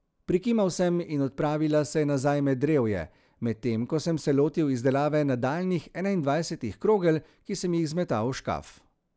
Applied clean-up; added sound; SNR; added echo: none; none; none; none.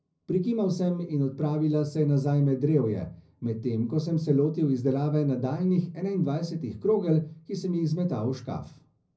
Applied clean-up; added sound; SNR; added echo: none; none; none; reverberation time 0.4 s.